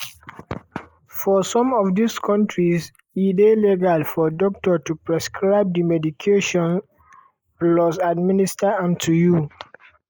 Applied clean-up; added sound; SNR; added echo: neural mask model Resemble Enhance denoiser.